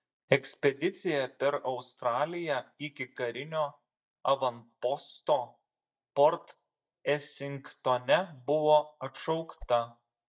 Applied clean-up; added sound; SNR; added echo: neural mask model DeepFilterNet 3.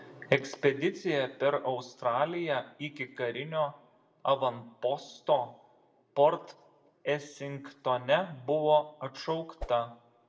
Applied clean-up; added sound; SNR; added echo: none; Whoosh, swoosh, swish; 11 dB; reverberation time 0.6 s.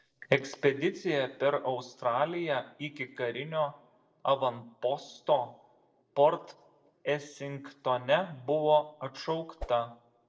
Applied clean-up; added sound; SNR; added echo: neural separator model SepFormer DNS4.